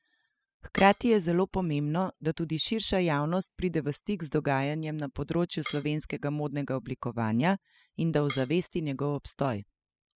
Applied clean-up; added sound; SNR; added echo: classical method spectral subtraction.